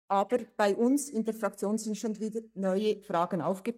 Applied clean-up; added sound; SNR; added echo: neural mask model DeepFilterNet 3.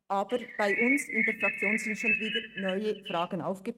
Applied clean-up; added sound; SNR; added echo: neural mask model RNNoise.